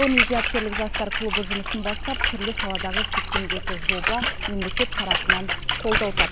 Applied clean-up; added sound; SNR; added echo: none; Splash, splatter; -4 dB; none.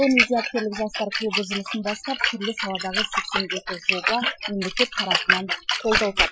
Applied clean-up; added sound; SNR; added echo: classical method Wiener filter.